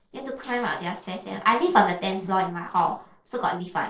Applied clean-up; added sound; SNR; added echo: neural separator model SepFormer DNS4.